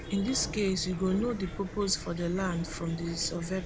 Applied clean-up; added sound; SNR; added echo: none; Chirp, tweet / Fowl; 9 dB; none.